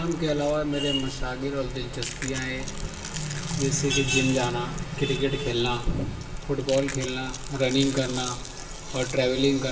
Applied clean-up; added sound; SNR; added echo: none; Chewing, mastication; 12 dB; reverberation time 0.9 s.